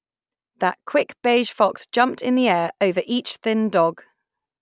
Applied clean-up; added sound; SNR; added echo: none; none; none; none.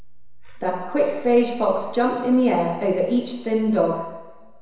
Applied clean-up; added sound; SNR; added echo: none; Breathing; 16 dB; reverberation time 1.0 s.